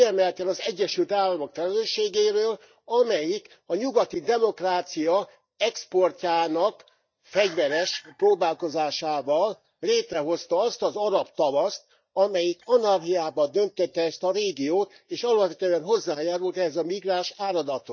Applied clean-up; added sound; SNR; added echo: neural mask model DeepFilterNet 3.